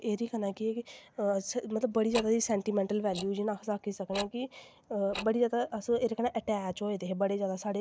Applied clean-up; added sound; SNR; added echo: neural mask model Resemble Enhance denoiser.